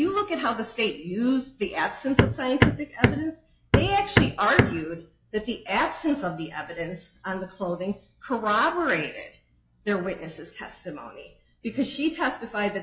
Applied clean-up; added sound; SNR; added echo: classical method log-MMSE.